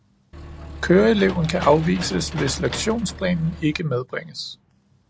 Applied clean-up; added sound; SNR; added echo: none; Engine / Mechanisms; 11 dB; none.